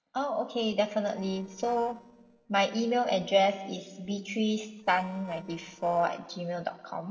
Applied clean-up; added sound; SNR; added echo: neural separator model SepFormer DNS4.